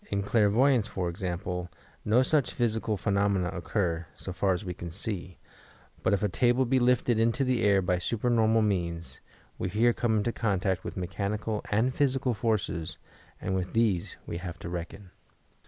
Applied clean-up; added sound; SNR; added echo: none; none; none; none.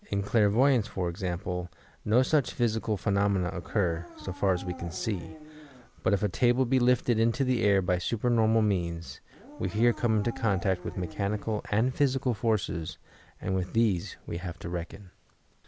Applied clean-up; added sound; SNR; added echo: none; Dog; 19 dB; none.